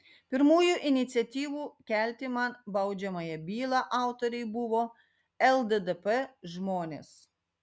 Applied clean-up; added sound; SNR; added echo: none; none; none; none.